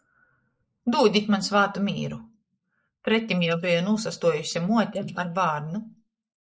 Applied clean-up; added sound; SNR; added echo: neural mask model Resemble Enhance denoiser.